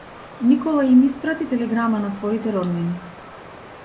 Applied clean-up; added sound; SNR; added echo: none; Water; 19 dB; none.